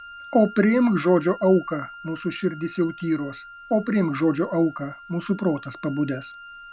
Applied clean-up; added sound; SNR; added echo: none; Wind instrument, woodwind instrument; 18 dB; none.